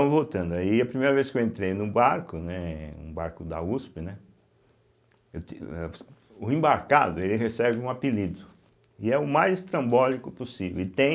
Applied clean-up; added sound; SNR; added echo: none; none; none; none.